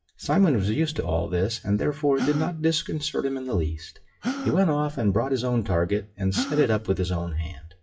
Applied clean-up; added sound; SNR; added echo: classical method WPE with log-MMSE.